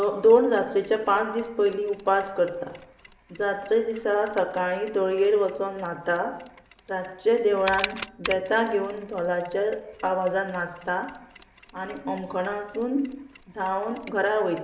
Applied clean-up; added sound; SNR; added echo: none; Mechanisms; 18 dB; none.